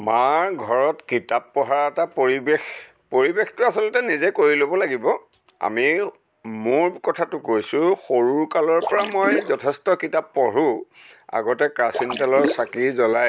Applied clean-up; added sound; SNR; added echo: none; Splash, splatter; 7 dB; none.